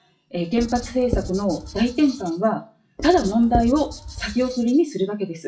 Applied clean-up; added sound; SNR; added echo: classical method WPE with log-MMSE.